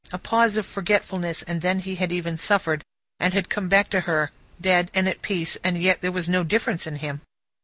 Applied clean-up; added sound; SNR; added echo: none; none; none; none.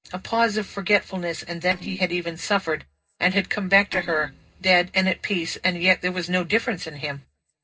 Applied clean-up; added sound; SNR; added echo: neural separator model SepFormer DNS4.